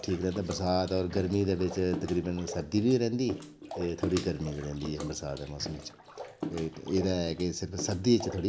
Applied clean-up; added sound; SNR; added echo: none; Bathtub (filling or washing) / Water / Splash, splatter; 12 dB; none.